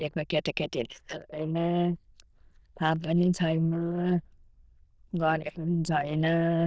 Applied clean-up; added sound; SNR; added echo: neural diffusion model UNIVERSE++.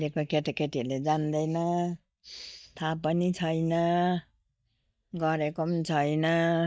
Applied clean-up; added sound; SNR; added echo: neural mask model DeepFilterNet 3.